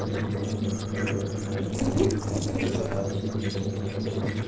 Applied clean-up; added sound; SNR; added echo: neural separator model SepFormer DNS4.